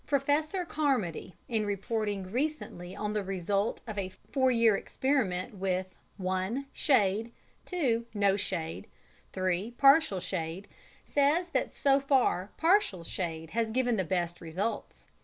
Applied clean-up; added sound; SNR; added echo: none; none; none; none.